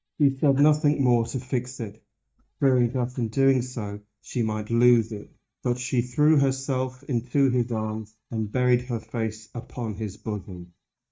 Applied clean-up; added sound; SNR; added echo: neural mask model DeepFilterNet 3.